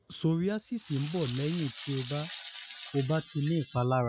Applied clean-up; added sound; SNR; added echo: classical method Wiener filter.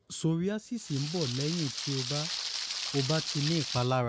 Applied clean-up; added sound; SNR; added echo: none; Rain; 5 dB; none.